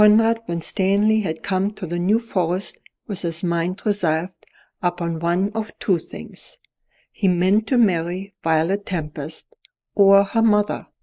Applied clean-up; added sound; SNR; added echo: neural mask model Resemble Enhance denoiser.